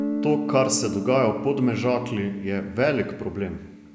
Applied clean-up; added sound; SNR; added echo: none; Guitar; 7 dB; none.